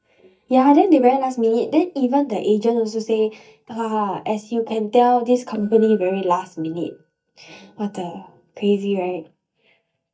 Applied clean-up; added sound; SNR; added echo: neural mask model DeepFilterNet 3.